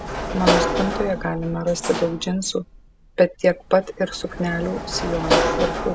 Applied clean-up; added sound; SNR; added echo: none; Sliding door / Slam; 2 dB; none.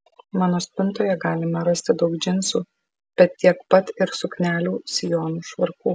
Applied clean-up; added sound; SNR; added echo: none; none; none; none.